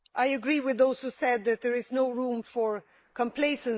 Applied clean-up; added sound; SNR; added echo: neural mask model Resemble Enhance denoiser.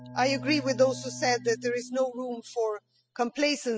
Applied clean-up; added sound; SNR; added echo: classical method spectral subtraction.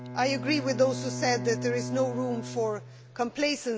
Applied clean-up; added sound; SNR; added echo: none; Bowed string instrument; 8 dB; none.